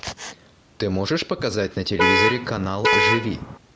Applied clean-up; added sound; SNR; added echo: none; Vehicle horn, car horn, honking; -4 dB; none.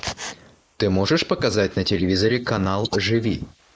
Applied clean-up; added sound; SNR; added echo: neural mask model Resemble Enhance denoiser.